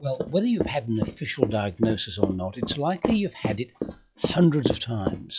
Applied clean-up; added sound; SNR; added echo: classical method log-MMSE.